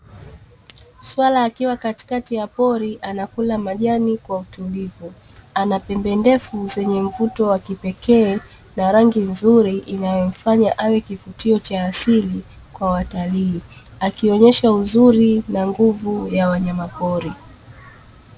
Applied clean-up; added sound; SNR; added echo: none; none; none; none.